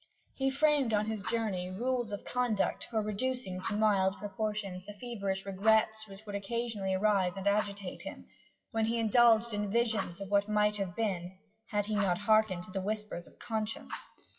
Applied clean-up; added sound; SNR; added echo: classical method WPE with log-MMSE.